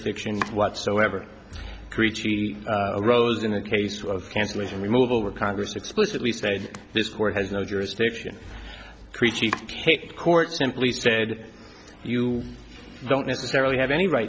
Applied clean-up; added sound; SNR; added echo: none; Domestic sounds, home sounds; 20 dB; none.